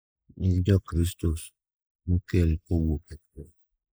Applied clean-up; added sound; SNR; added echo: neural mask model Resemble Enhance denoiser.